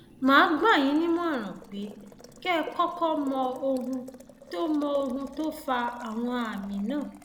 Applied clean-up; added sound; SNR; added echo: none; Boiling; 19 dB; none.